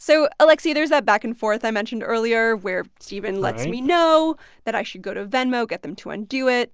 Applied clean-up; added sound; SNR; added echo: none; none; none; none.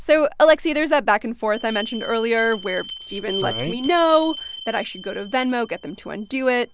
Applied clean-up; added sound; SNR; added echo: none; Bell; 10 dB; none.